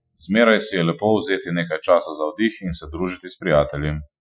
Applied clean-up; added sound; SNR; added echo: classical method Wiener filter.